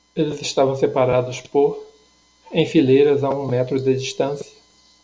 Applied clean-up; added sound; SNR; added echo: none; none; none; none.